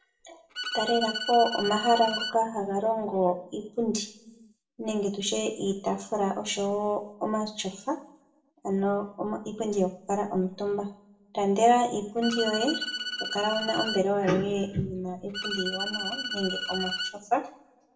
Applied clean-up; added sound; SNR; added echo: none; Bowed string instrument; 6 dB; reverberation time 0.5 s.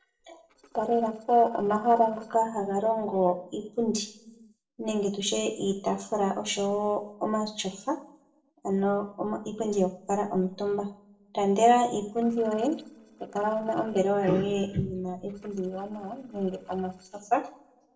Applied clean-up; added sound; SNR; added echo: neural separator model SepFormer DNS4.